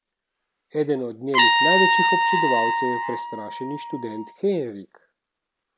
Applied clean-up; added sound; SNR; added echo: none; Trumpet; -4 dB; none.